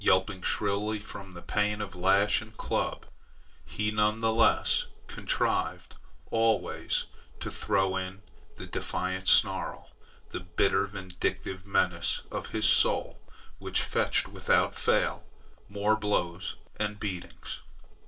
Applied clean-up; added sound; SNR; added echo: neural separator model SepFormer DNS4.